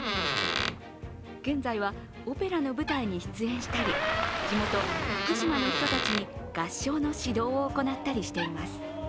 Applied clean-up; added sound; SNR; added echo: none; Waves, surf + Door; 2 dB; none.